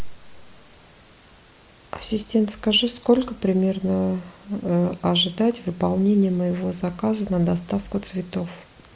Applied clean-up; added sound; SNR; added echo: none; none; none; none.